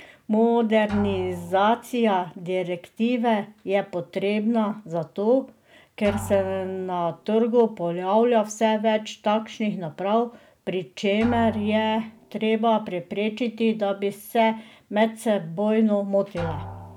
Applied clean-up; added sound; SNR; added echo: none; Drum; 19 dB; none.